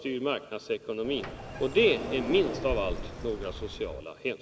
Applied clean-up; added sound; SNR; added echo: none; Sliding door; 9 dB; none.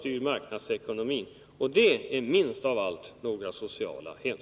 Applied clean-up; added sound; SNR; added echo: none; none; none; none.